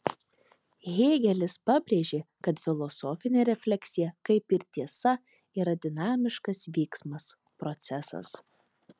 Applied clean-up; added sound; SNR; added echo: none; none; none; none.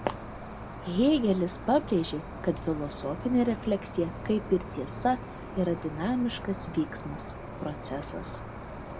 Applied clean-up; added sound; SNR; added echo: none; Cricket; 10 dB; reverberation time 0.7 s.